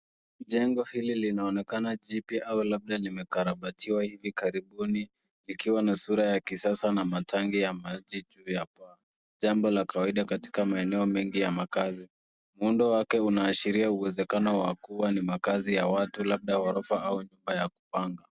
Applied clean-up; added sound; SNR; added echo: none; none; none; none.